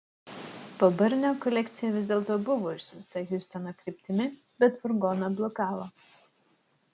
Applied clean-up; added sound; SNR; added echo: none; none; none; none.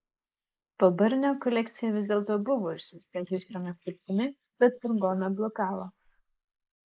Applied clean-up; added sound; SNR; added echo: neural mask model Resemble Enhance denoiser.